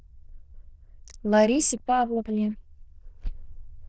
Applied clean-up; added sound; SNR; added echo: neural diffusion model UNIVERSE++.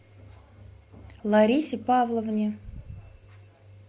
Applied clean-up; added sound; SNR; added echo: none; none; none; none.